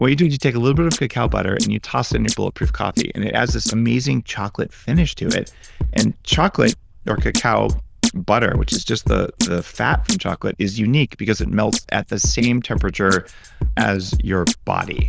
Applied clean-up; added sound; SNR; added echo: neural diffusion model UNIVERSE++.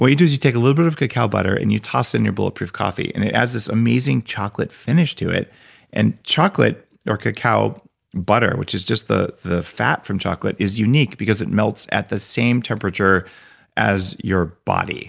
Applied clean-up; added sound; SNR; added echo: none; none; none; none.